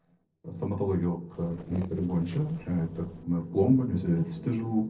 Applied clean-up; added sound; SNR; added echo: neural separator model SepFormer DNS4.